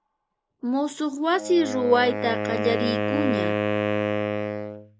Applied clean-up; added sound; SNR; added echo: none; Wind instrument, woodwind instrument; 2 dB; none.